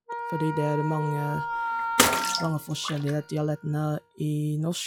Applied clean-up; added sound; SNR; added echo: classical method log-MMSE.